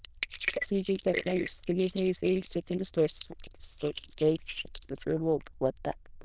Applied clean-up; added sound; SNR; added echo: neural diffusion model UNIVERSE++.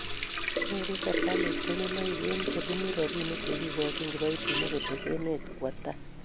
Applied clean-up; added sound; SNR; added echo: none; Water tap, faucet; 0 dB; none.